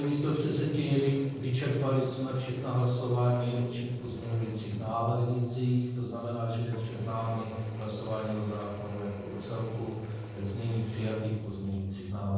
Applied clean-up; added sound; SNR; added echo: neural separator model SepFormer DNS4.